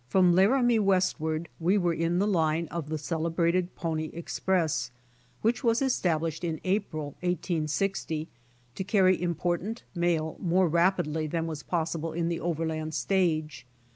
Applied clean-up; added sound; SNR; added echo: none; none; none; none.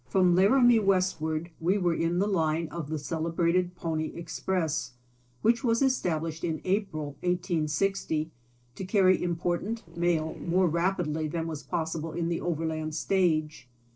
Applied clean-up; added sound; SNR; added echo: neural separator model SepFormer DNS4.